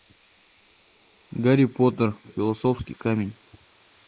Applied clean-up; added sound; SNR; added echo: neural mask model Resemble Enhance denoiser.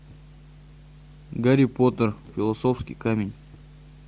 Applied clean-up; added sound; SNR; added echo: none; none; none; none.